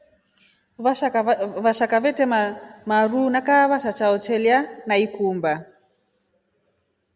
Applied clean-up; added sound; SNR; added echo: none; none; none; none.